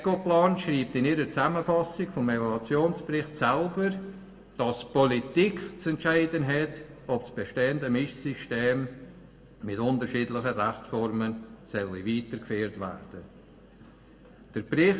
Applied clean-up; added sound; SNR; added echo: none; none; none; reverberation time 1.1 s.